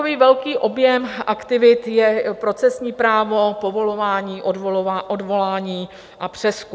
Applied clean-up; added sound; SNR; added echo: none; none; none; none.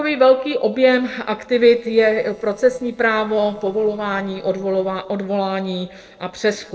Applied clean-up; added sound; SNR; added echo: neural separator model SepFormer DNS4.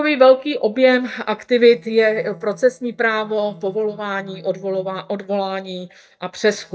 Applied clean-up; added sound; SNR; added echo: neural mask model DeepFilterNet 3.